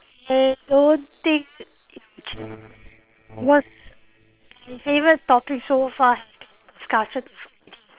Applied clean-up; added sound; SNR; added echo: neural separator model SepFormer WHAM!.